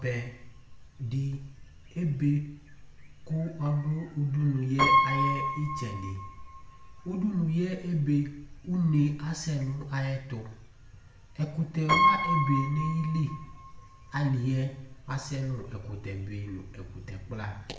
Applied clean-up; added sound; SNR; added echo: none; Piano; 3 dB; reverberation time 0.7 s.